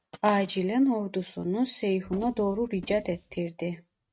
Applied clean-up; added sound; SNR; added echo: neural mask model RNNoise.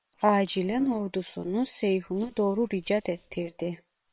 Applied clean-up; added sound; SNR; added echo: neural separator model SepFormer WHAM!.